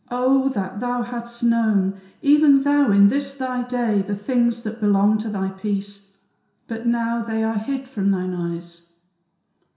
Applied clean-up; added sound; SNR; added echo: none; none; none; reverberation time 0.7 s.